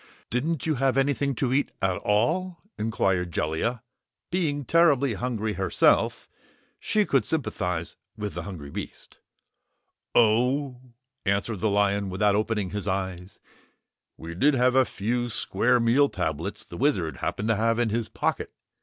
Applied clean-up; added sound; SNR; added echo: none; none; none; none.